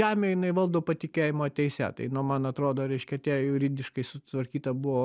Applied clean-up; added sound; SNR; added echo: none; none; none; none.